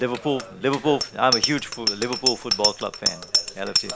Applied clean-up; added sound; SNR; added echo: none; Bicycle bell; 1 dB; none.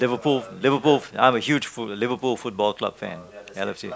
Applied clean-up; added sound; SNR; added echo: none; none; none; none.